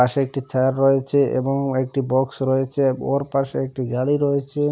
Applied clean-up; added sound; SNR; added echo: none; none; none; none.